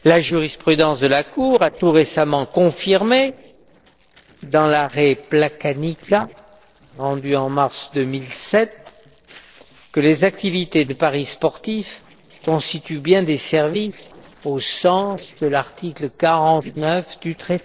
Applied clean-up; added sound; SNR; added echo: neural separator model SepFormer DNS4.